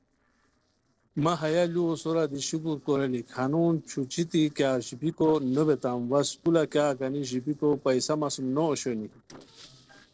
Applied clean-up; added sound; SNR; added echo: neural separator model SepFormer DNS4.